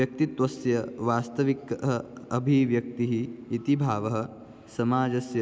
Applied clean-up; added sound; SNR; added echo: none; none; none; none.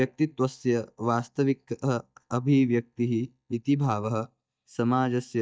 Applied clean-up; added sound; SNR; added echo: neural mask model DeepFilterNet 3.